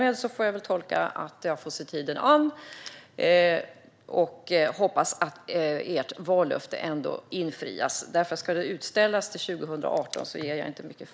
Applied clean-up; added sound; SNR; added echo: none; none; none; none.